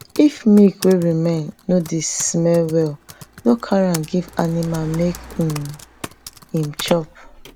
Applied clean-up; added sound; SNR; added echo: none; Car + Typing; 19 dB; none.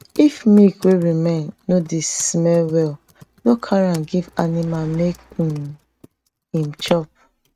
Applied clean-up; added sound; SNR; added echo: neural mask model RNNoise.